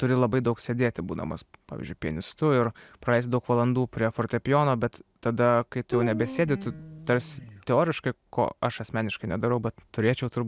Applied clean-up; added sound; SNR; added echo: none; Guitar; 10 dB; none.